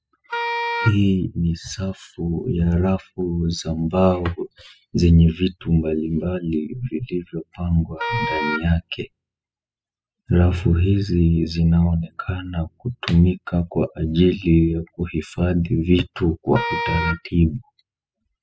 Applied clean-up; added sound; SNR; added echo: classical method spectral subtraction.